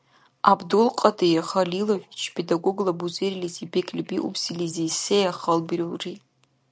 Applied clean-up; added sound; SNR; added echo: none; none; none; none.